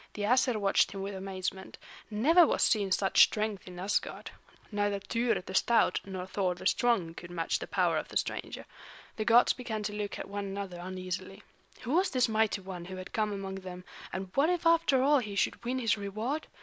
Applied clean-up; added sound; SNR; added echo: none; none; none; none.